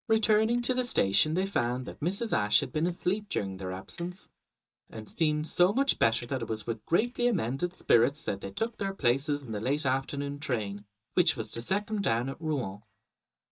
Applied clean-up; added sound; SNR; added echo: neural mask model DeepFilterNet 3.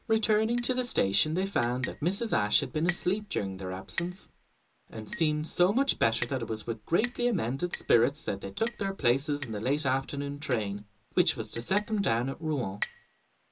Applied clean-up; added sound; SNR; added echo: none; Chink, clink; 16 dB; reverberation time 0.2 s.